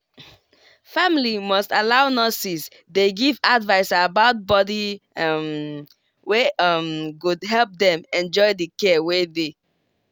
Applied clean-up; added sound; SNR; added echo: none; none; none; none.